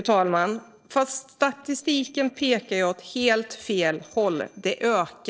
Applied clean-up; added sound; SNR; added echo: neural separator model SepFormer DNS4.